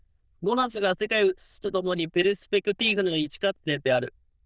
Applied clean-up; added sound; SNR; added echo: neural diffusion model UNIVERSE++.